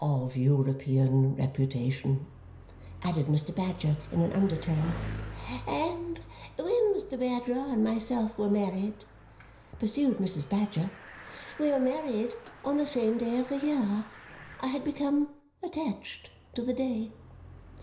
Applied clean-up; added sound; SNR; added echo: none; Bicycle; 16 dB; reverberation time 0.5 s.